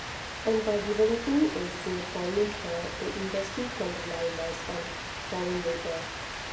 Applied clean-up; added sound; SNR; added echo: none; Rain; 6 dB; reverberation time 0.7 s.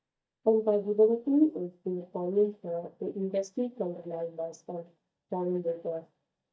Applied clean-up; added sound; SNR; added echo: neural mask model DeepFilterNet 3.